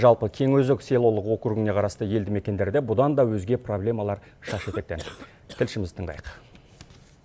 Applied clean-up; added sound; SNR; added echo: none; Cough; 17 dB; none.